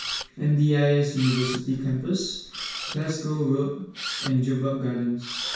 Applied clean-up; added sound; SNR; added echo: none; Camera; 11 dB; reverberation time 0.6 s.